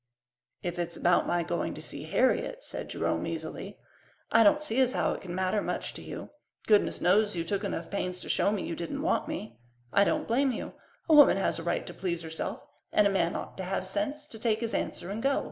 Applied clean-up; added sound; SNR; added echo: none; none; none; none.